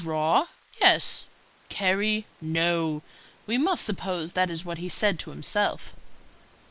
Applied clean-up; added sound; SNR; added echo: neural mask model Resemble Enhance denoiser.